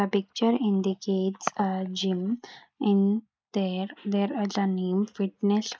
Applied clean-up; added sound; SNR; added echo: neural mask model Resemble Enhance denoiser.